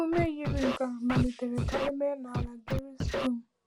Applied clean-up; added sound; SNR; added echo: none; Scratching (performance technique); 2 dB; none.